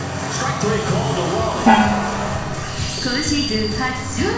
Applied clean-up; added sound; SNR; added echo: none; Gong; 1 dB; reverberation time 1.1 s.